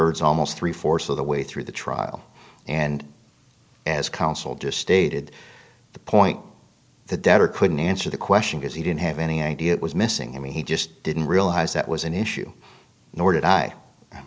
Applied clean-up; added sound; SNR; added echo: none; none; none; none.